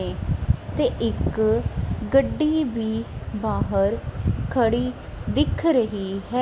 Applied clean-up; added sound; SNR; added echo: none; none; none; none.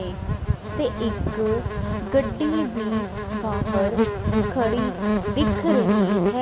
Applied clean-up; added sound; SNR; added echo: none; Buzz; 1 dB; none.